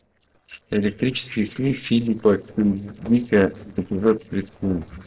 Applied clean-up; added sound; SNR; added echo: neural separator model SepFormer DNS4.